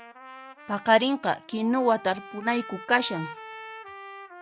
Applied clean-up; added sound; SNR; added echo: none; Trumpet; 15 dB; none.